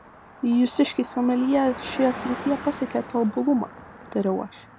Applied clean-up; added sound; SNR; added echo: none; Car passing by; 15 dB; none.